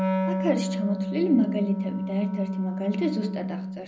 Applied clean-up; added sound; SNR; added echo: none; Wind instrument, woodwind instrument; 1 dB; reverberation time 0.5 s.